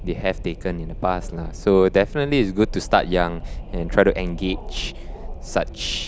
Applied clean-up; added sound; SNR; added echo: none; Wind; 8 dB; none.